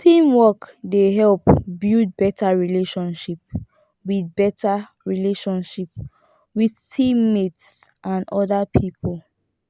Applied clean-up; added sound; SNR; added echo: none; none; none; none.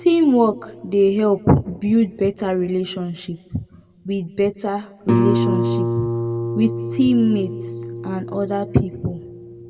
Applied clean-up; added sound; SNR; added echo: none; Guitar; 6 dB; reverberation time 1.0 s.